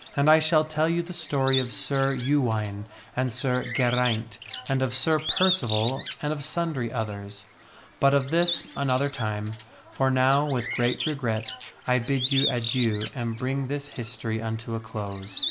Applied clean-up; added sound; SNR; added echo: none; Bird; 8 dB; reverberation time 0.5 s.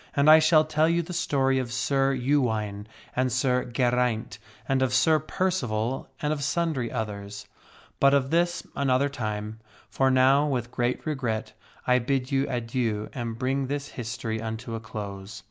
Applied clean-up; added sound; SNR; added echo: none; none; none; none.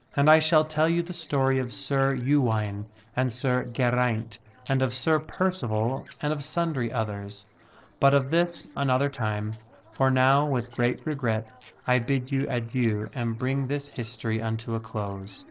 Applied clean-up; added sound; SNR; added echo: neural separator model SepFormer DNS4.